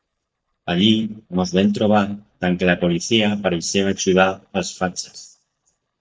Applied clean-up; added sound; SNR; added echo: neural mask model DeepFilterNet 3.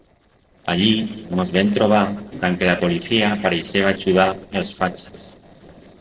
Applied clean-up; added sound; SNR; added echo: neural separator model SepFormer DNS4.